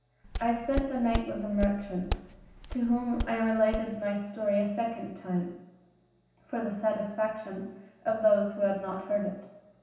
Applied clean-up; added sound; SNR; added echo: none; Walk, footsteps; 6 dB; reverberation time 0.9 s.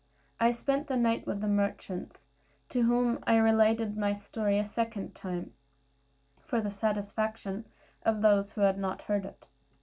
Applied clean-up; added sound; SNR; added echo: none; none; none; none.